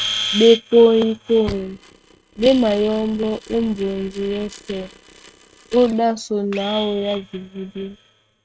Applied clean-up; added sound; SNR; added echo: neural mask model RNNoise.